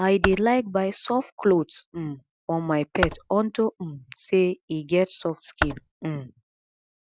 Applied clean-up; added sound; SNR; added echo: none; Computer keyboard; 7 dB; none.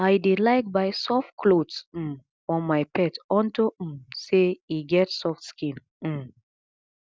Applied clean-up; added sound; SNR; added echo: none; none; none; none.